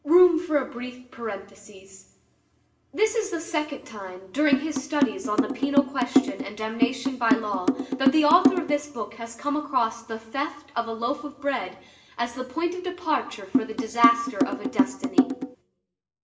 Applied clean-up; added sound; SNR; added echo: none; Drum; -2 dB; reverberation time 0.7 s.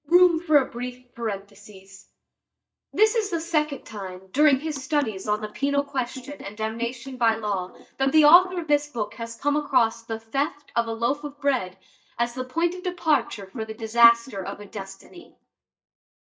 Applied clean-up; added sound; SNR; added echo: neural mask model DeepFilterNet 3.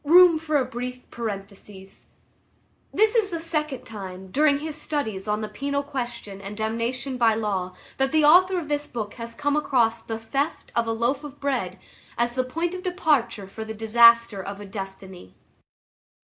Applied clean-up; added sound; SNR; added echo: none; none; none; none.